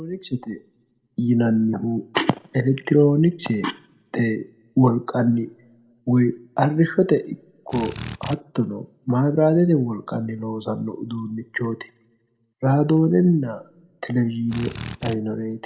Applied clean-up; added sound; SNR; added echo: none; Drill; 10 dB; reverberation time 0.4 s.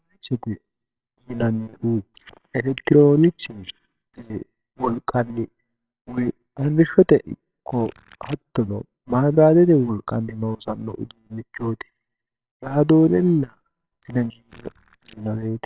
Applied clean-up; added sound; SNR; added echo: neural separator model SepFormer WHAMR!.